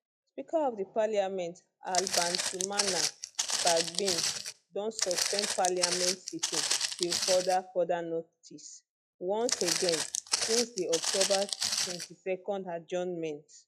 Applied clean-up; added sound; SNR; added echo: classical method log-MMSE.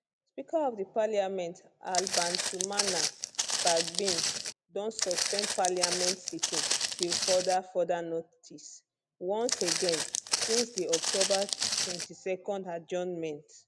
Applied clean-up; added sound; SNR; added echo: none; Walk, footsteps; -2 dB; none.